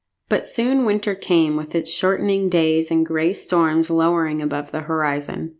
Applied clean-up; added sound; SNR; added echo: none; none; none; none.